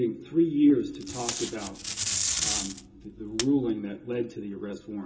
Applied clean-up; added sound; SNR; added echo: none; Packing tape, duct tape; 4 dB; reverberation time 0.2 s.